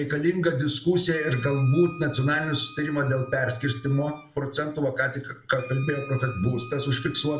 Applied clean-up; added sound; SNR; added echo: none; Wind instrument, woodwind instrument; 19 dB; reverberation time 0.3 s.